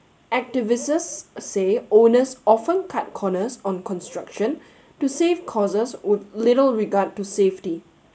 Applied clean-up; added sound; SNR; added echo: none; none; none; none.